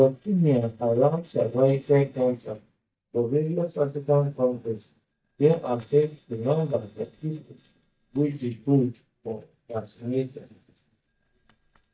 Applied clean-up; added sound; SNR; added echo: neural mask model DeepFilterNet 3.